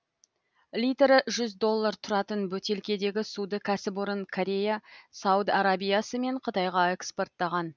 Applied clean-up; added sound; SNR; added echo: none; none; none; none.